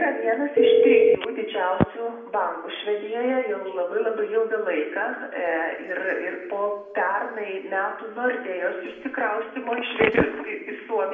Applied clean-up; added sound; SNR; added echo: none; Telephone; 1 dB; reverberation time 1.0 s.